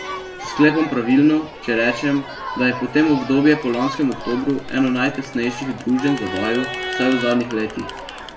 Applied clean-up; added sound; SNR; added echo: none; Crowd; 11 dB; reverberation time 0.2 s.